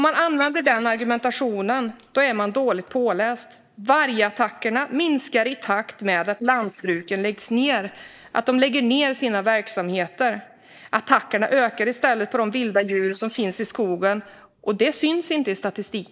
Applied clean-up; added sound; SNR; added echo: neural mask model Resemble Enhance denoiser.